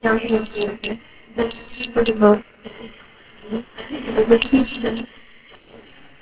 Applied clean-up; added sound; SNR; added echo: neural separator model SepFormer WHAMR!.